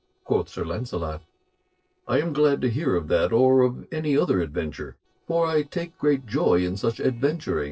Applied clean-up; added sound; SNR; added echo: neural separator model SepFormer DNS4.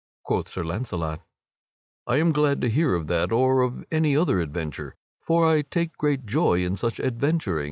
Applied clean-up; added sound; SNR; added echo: none; none; none; none.